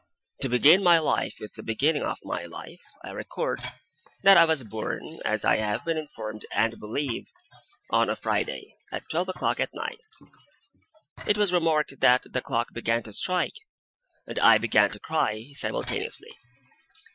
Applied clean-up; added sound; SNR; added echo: classical method Wiener filter.